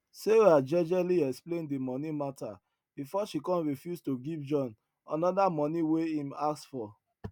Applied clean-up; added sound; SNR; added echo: none; none; none; none.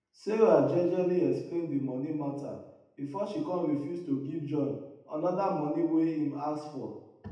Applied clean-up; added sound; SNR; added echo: none; none; none; reverberation time 0.8 s.